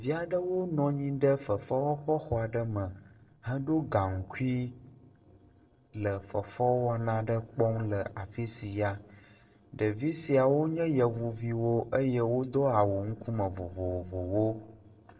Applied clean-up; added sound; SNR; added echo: neural separator model SepFormer DNS4.